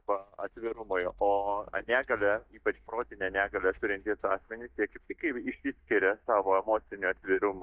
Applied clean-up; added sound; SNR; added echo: neural mask model DeepFilterNet 3.